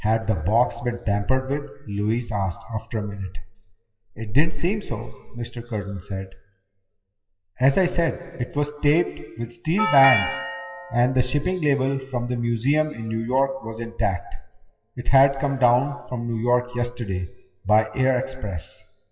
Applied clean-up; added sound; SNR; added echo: classical method WPE with log-MMSE.